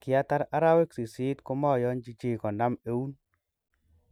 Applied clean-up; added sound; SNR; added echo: none; none; none; none.